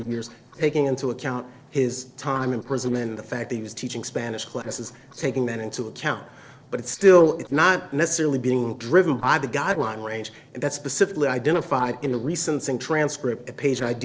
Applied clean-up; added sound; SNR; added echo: neural separator model SepFormer DNS4.